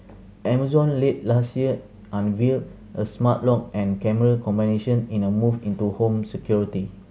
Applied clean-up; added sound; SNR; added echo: none; none; none; none.